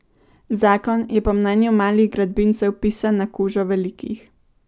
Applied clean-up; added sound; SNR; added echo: none; none; none; none.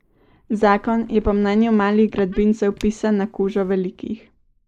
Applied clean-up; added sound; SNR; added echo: neural mask model Resemble Enhance denoiser.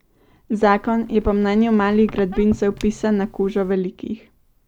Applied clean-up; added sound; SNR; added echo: none; Squeak; 19 dB; none.